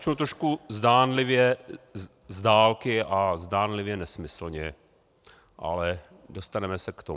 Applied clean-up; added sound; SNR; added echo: none; none; none; none.